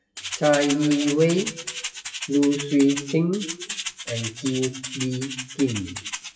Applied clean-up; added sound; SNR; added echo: classical method WPE with log-MMSE.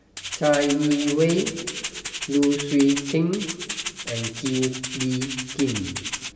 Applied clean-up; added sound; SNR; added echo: none; Rattle (instrument); 8 dB; reverberation time 2.3 s.